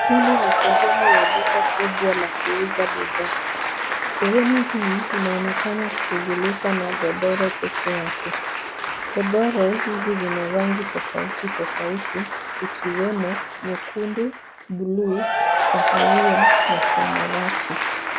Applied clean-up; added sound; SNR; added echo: none; Applause / Cheering; -3 dB; none.